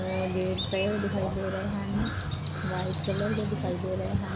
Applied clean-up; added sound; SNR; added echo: none; Crow; 7 dB; none.